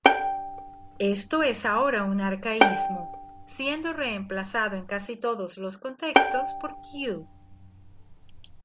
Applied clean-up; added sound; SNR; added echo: none; Bowed string instrument; -1 dB; none.